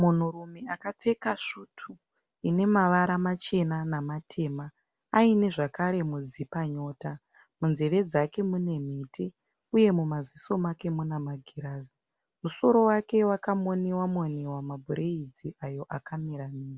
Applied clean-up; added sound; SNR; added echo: none; none; none; none.